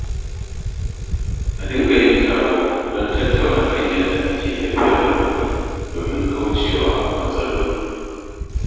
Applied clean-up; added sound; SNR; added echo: none; Bicycle; 4 dB; reverberation time 2.1 s.